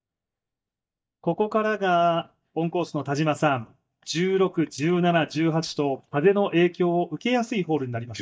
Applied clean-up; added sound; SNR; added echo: neural mask model DeepFilterNet 3.